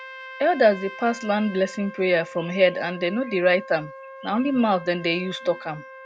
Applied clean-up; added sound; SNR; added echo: none; Trumpet; 16 dB; none.